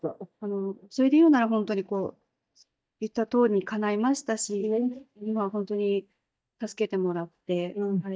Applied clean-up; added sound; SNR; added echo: neural mask model DeepFilterNet 3.